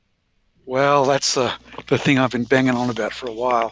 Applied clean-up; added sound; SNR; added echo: none; none; none; none.